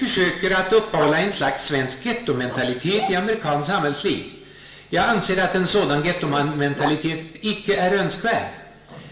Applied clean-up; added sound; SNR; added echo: none; Growling; 15 dB; reverberation time 1.2 s.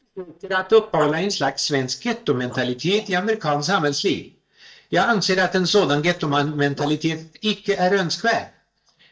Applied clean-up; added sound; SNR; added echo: neural mask model DeepFilterNet 3.